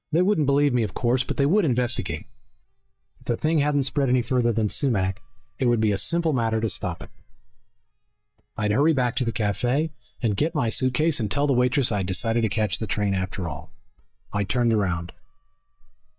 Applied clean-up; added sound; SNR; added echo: neural mask model DeepFilterNet 3.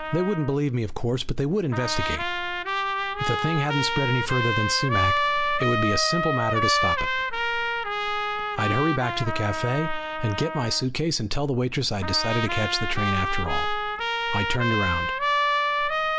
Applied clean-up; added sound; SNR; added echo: none; Trumpet; 1 dB; none.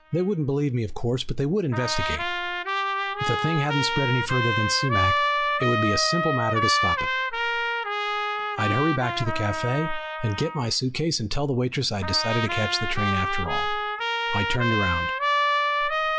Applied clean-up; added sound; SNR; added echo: classical method log-MMSE.